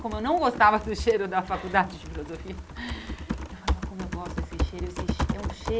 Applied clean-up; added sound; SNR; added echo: none; Typing; 4 dB; none.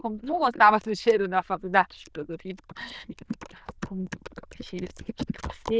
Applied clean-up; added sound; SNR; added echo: neural diffusion model UNIVERSE++.